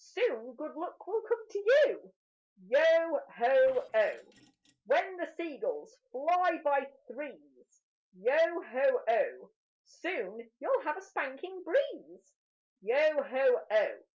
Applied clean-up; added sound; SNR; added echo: neural separator model SepFormer DNS4.